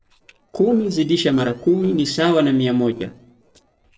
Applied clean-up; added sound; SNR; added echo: neural separator model SepFormer DNS4.